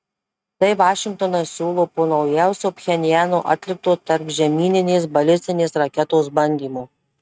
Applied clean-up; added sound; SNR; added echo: neural mask model RNNoise.